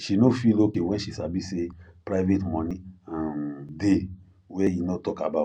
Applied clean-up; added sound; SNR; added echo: none; none; none; none.